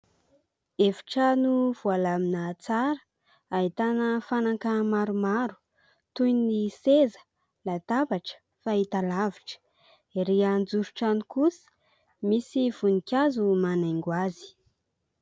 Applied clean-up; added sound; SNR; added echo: none; none; none; none.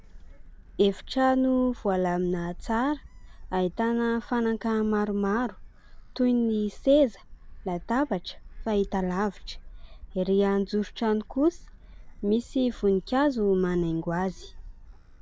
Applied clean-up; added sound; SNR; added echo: none; Gull, seagull; 16 dB; none.